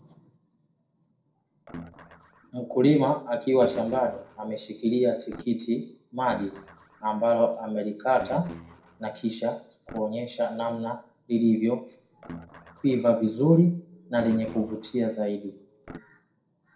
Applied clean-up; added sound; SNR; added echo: neural separator model SepFormer DNS4.